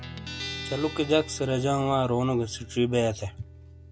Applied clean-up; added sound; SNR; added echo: none; Guitar; 13 dB; none.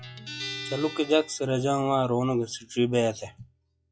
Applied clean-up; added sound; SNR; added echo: classical method log-MMSE.